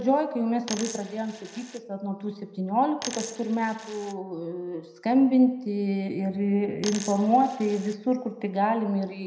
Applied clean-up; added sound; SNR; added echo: none; Coin (dropping); 14 dB; reverberation time 0.8 s.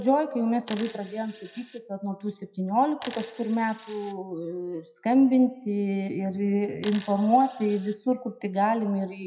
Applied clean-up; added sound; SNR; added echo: classical method WPE with log-MMSE.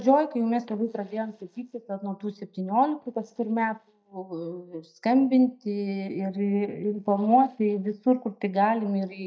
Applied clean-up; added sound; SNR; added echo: neural mask model DeepFilterNet 3.